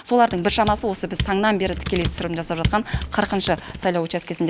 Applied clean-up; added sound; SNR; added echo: none; Computer keyboard; 7 dB; none.